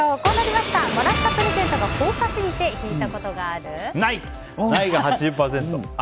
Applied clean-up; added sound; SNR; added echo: none; none; none; none.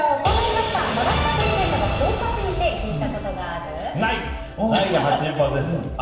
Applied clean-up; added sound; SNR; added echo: none; none; none; reverberation time 1.0 s.